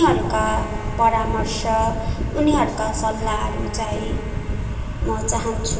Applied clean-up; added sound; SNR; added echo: none; Bowed string instrument; 18 dB; reverberation time 2.2 s.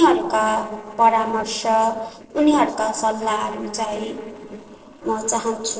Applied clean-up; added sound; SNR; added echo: neural separator model SepFormer DNS4.